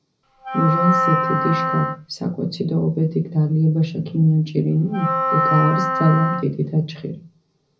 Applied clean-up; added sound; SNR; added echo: none; Wind instrument, woodwind instrument; 1 dB; reverberation time 0.4 s.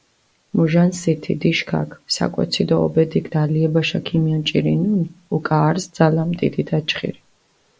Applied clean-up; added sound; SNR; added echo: none; none; none; none.